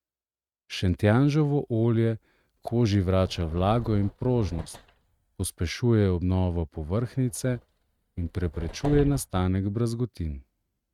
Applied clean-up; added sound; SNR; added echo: neural mask model RNNoise.